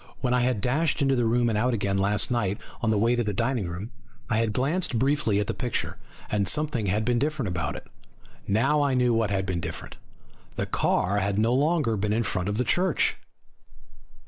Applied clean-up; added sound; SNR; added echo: neural mask model Resemble Enhance denoiser.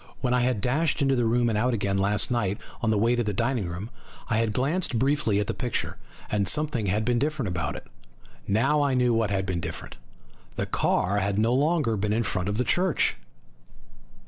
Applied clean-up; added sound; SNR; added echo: none; none; none; none.